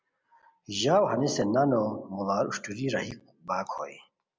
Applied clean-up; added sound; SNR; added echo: none; none; none; none.